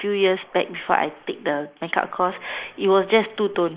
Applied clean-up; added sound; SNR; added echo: neural mask model Resemble Enhance denoiser.